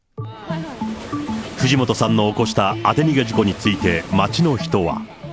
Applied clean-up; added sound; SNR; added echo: none; Waves, surf; 18 dB; none.